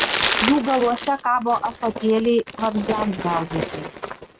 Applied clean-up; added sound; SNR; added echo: neural mask model RNNoise.